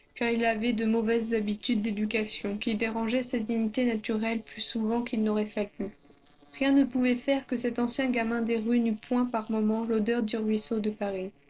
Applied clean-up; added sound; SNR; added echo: neural separator model SepFormer DNS4.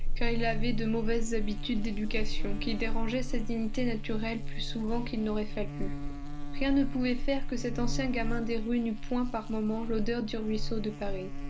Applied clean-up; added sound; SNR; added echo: none; Buzz; -2 dB; none.